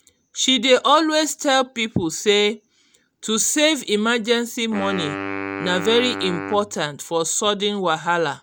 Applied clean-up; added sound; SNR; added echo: none; Wind instrument, woodwind instrument; 9 dB; none.